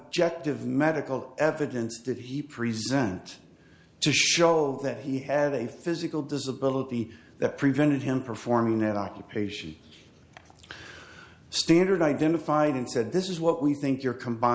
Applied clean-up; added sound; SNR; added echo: none; none; none; none.